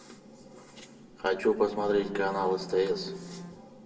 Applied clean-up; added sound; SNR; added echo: none; Bowed string instrument; 14 dB; reverberation time 0.8 s.